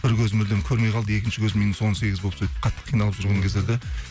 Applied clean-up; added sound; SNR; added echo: none; none; none; none.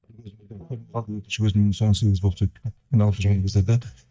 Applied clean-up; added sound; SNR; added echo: neural mask model DeepFilterNet 3.